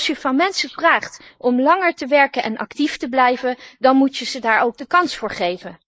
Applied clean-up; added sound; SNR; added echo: neural mask model Resemble Enhance denoiser.